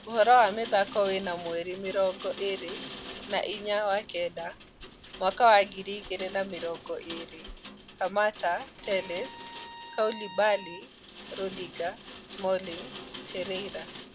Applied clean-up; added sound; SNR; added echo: none; Rain + Bowed string instrument; 13 dB; none.